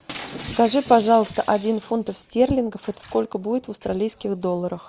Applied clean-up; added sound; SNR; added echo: none; Shatter; 19 dB; none.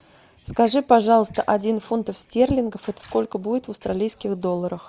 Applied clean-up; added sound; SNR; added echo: none; none; none; none.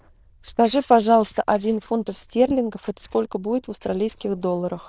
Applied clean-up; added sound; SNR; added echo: neural diffusion model UNIVERSE++.